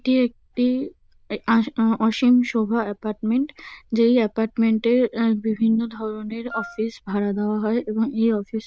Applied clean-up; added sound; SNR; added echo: neural diffusion model UNIVERSE++.